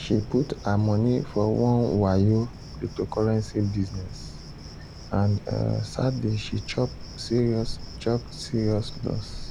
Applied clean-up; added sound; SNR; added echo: none; Cricket; 12 dB; none.